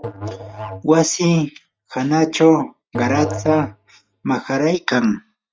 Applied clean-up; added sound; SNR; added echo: neural mask model RNNoise.